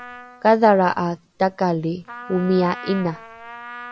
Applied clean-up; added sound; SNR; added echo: none; Trumpet; 17 dB; none.